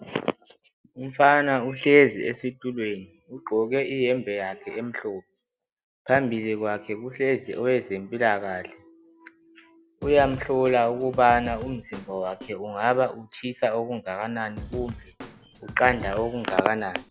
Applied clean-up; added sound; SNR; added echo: none; Snare drum / Drum kit; 14 dB; none.